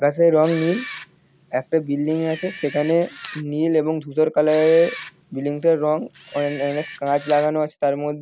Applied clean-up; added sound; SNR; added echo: none; Camera; 17 dB; none.